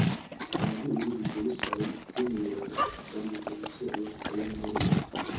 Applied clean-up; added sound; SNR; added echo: none; Livestock, farm animals, working animals; -2 dB; reverberation time 0.6 s.